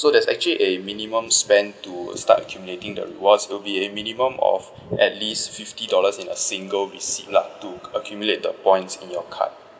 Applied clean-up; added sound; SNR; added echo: none; none; none; none.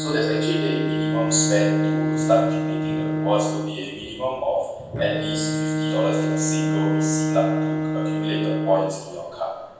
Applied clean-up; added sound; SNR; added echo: none; Bowed string instrument; -2 dB; reverberation time 1.2 s.